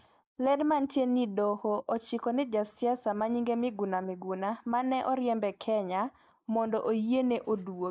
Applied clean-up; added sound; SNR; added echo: neural mask model Resemble Enhance denoiser.